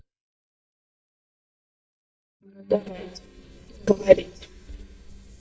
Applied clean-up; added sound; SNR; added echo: neural mask model DeepFilterNet 3.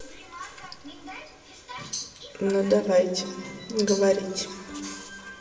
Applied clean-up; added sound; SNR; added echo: none; Tambourine; 8 dB; reverberation time 2.7 s.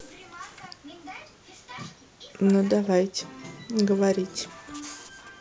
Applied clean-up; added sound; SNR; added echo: none; none; none; none.